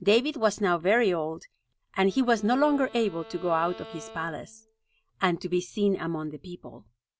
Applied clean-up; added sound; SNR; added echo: none; Bowed string instrument; 19 dB; none.